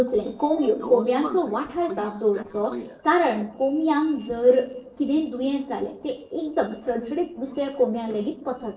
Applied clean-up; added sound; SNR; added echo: neural separator model SepFormer DNS4.